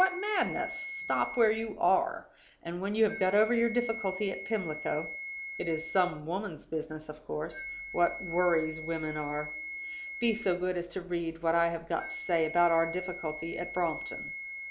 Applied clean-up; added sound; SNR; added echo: none; Wind instrument, woodwind instrument; 11 dB; none.